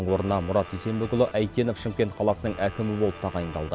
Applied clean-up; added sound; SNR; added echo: none; Telephone; 17 dB; none.